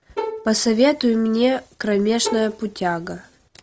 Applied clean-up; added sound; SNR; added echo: none; Bowed string instrument; 11 dB; none.